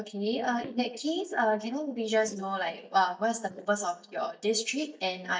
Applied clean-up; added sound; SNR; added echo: neural mask model DeepFilterNet 3.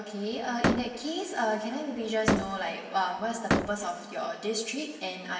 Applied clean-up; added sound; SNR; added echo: none; Slam; 1 dB; reverberation time 1.2 s.